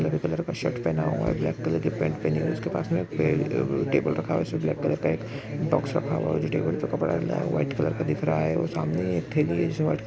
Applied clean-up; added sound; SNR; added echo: none; none; none; none.